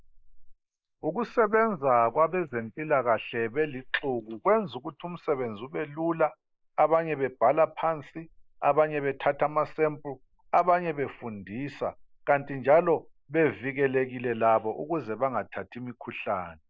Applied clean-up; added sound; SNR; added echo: neural mask model Resemble Enhance denoiser.